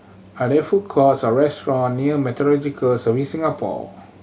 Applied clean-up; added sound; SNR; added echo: none; none; none; none.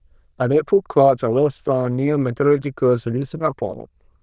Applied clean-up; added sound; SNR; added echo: neural diffusion model UNIVERSE++.